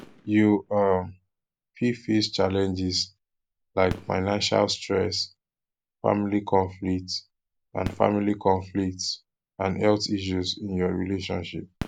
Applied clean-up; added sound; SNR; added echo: none; Fireworks; 20 dB; none.